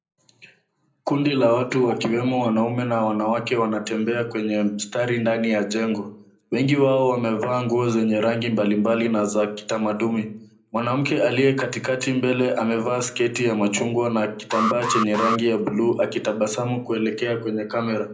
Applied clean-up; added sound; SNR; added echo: none; Alarm; 4 dB; reverberation time 0.4 s.